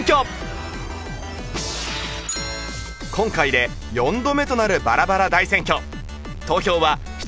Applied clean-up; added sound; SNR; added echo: none; none; none; none.